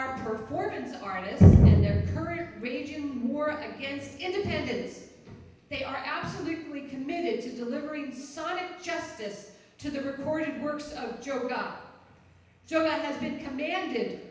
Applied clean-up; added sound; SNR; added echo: none; none; none; reverberation time 0.9 s.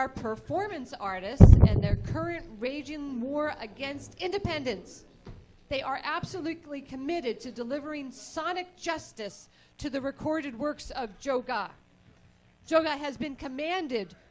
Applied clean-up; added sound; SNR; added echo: none; none; none; none.